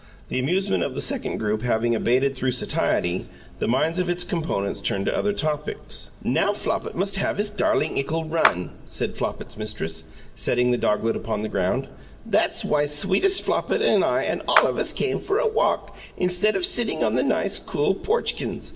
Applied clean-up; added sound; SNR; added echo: none; Clapping; 5 dB; reverberation time 1.9 s.